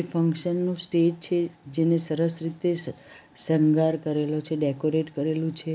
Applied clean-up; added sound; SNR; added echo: none; none; none; none.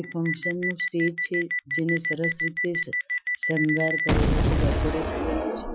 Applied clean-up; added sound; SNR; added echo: classical method Wiener filter.